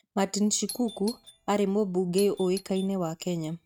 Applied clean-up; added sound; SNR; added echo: neural mask model RNNoise.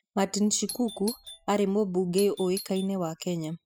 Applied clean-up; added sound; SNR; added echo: classical method spectral subtraction.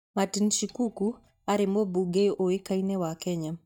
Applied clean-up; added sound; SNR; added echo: neural mask model DeepFilterNet 3.